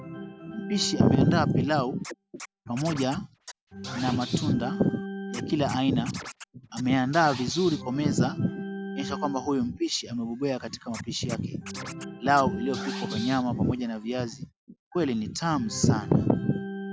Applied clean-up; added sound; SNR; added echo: none; Organ + Scratching (performance technique); 11 dB; none.